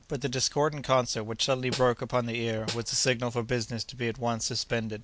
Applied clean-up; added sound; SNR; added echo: none; Snare drum; 12 dB; none.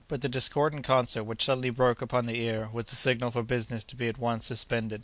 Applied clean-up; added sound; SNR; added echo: none; none; none; none.